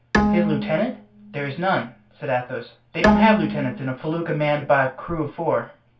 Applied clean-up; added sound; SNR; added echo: none; Bowed string instrument; 3 dB; reverberation time 0.3 s.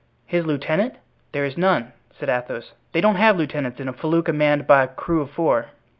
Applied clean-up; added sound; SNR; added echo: none; none; none; none.